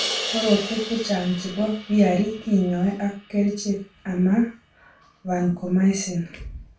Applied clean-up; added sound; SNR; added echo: none; Crash cymbal; 12 dB; reverberation time 0.3 s.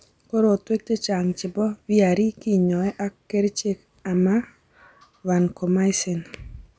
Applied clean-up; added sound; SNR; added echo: none; none; none; none.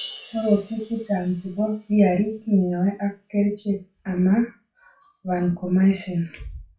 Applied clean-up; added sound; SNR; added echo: classical method WPE with log-MMSE.